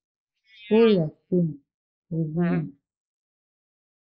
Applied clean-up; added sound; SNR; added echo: neural mask model Resemble Enhance denoiser.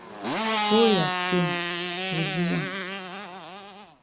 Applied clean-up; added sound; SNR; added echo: none; Motorcycle; 0 dB; none.